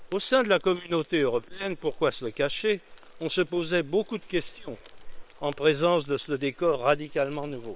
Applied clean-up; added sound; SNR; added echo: neural separator model SepFormer WHAM!.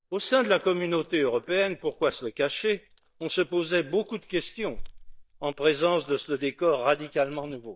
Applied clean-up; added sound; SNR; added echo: neural mask model DeepFilterNet 3.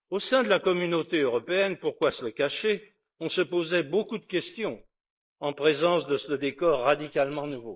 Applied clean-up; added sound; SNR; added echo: neural mask model Resemble Enhance denoiser.